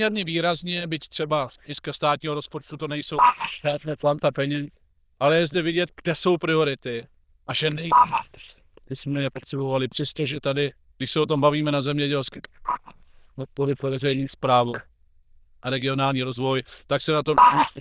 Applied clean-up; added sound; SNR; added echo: neural diffusion model UNIVERSE++.